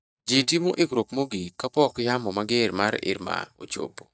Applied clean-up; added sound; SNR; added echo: neural mask model DeepFilterNet 3.